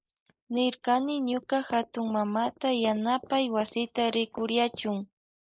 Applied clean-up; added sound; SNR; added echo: neural mask model Resemble Enhance denoiser.